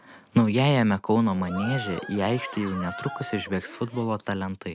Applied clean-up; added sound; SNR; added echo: none; Cheering; 13 dB; none.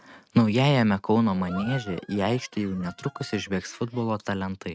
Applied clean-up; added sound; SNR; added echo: neural mask model RNNoise.